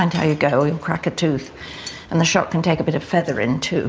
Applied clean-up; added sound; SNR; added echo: none; none; none; none.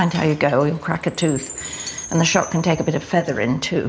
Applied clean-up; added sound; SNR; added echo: none; Chime; 16 dB; none.